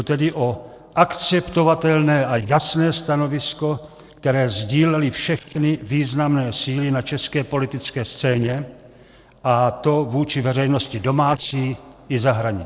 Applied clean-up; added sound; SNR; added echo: neural separator model SepFormer DNS4.